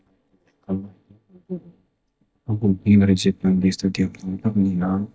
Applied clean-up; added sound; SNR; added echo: neural mask model DeepFilterNet 3.